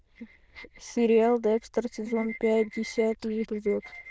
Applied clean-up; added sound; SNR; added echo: neural diffusion model UNIVERSE++.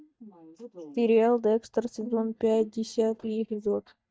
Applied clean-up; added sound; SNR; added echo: neural mask model DeepFilterNet 3.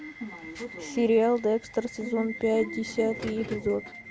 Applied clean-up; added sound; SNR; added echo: none; Subway, metro, underground / Alarm; 11 dB; none.